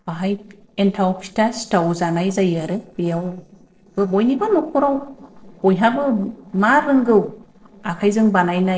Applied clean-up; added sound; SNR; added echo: neural separator model SepFormer DNS4.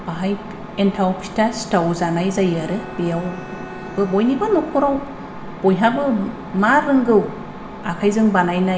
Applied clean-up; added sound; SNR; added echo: none; Bowed string instrument; 20 dB; reverberation time 0.8 s.